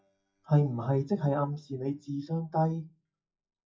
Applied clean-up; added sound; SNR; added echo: classical method WPE with log-MMSE.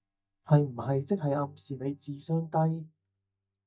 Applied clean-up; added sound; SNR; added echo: neural mask model DeepFilterNet 3.